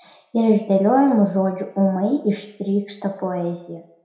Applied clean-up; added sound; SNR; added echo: none; none; none; reverberation time 0.6 s.